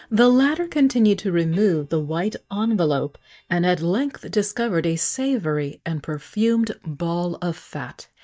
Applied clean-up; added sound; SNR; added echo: neural mask model DeepFilterNet 3.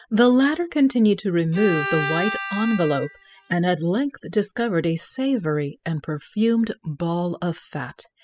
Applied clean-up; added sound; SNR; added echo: classical method spectral subtraction.